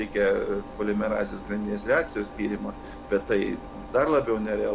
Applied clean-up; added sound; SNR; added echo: none; Engine; 13 dB; none.